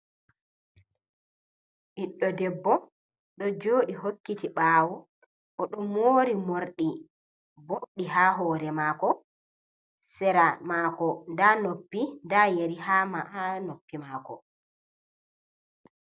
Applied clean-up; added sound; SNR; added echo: none; none; none; none.